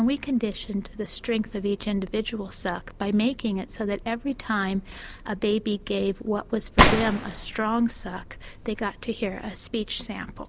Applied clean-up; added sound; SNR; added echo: none; Gunshot, gunfire; -3 dB; none.